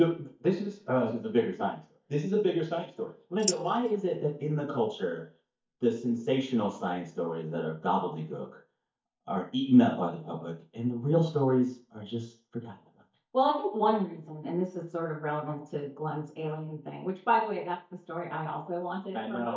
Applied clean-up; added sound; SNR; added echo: neural mask model DeepFilterNet 3.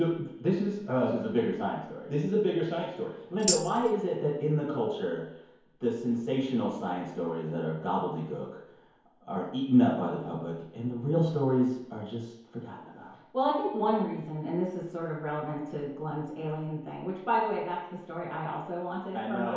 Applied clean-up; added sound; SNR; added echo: none; Tambourine; 2 dB; reverberation time 1.0 s.